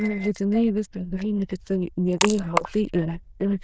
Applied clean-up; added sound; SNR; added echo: neural diffusion model UNIVERSE++.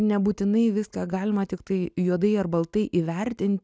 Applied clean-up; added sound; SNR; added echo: none; none; none; none.